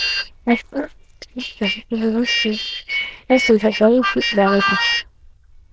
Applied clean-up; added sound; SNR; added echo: neural diffusion model UNIVERSE++.